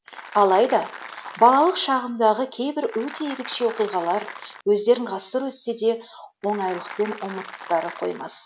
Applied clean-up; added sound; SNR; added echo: none; Applause; 15 dB; none.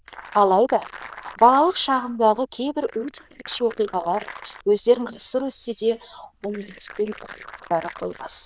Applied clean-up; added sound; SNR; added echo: neural diffusion model UNIVERSE++.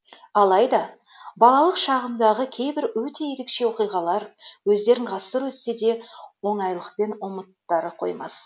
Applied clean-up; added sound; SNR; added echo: none; none; none; none.